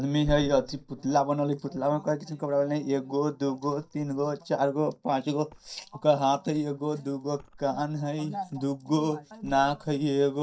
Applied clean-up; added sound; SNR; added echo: neural mask model DeepFilterNet 3.